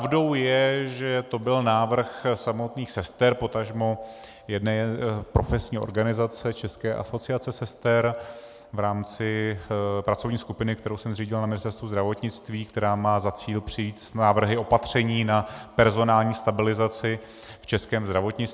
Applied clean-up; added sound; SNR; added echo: none; none; none; none.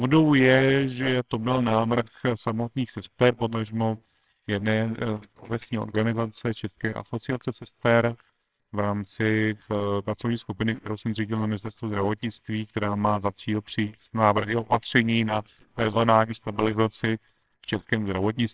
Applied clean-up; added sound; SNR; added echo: neural separator model SepFormer WHAMR!.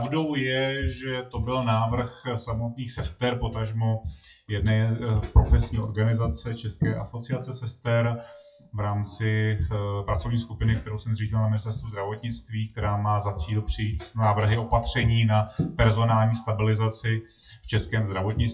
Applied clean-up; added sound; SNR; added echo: classical method WPE with log-MMSE.